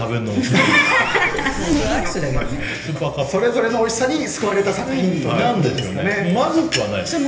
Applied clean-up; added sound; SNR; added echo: none; Zipper (clothing); 4 dB; reverberation time 1.4 s.